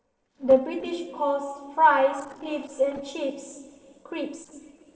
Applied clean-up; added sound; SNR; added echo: neural separator model SepFormer DNS4.